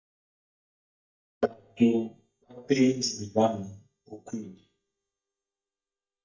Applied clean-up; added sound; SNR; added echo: neural mask model DeepFilterNet 3.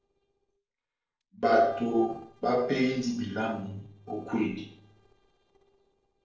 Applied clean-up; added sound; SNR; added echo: neural separator model SepFormer DNS4.